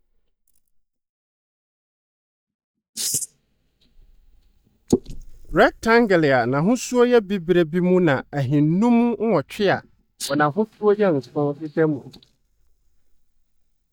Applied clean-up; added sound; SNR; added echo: neural mask model DeepFilterNet 3.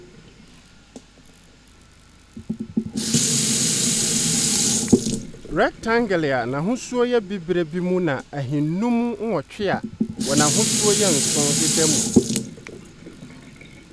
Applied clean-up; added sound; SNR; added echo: none; Dishes, pots, and pans; -1 dB; none.